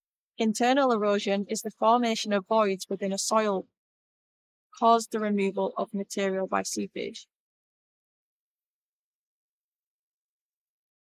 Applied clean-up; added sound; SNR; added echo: neural mask model Resemble Enhance denoiser.